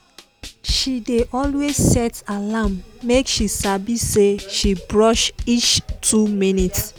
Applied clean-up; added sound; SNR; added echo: none; Drum kit; 12 dB; none.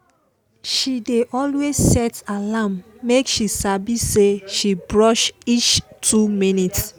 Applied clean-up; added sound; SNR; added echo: none; none; none; none.